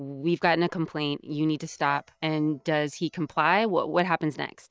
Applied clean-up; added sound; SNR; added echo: neural mask model DeepFilterNet 3.